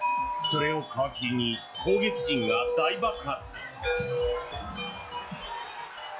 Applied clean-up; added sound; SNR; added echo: classical method log-MMSE.